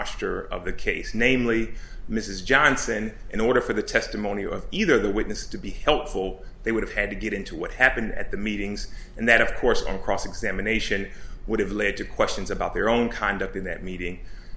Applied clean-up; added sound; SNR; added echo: none; none; none; none.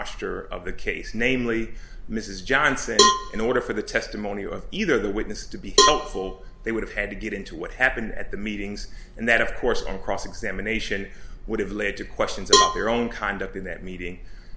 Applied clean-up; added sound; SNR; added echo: none; Cowbell; -1 dB; none.